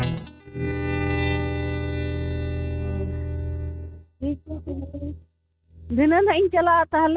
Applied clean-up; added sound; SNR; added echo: neural mask model RNNoise.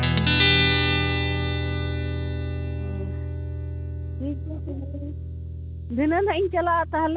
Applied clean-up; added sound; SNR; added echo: none; Guitar; -4 dB; none.